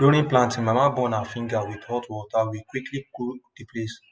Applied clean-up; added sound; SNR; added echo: none; none; none; none.